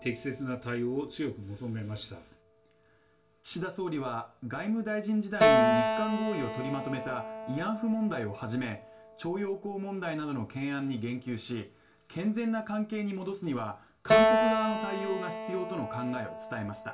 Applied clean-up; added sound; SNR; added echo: none; Keyboard (musical); -1 dB; reverberation time 0.2 s.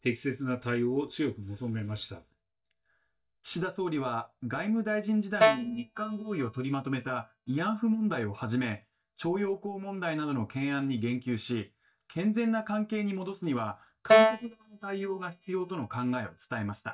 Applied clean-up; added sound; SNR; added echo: neural mask model DeepFilterNet 3.